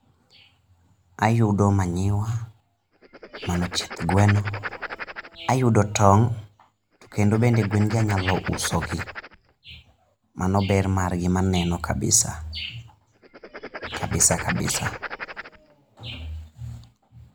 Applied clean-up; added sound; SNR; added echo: none; Writing; 11 dB; none.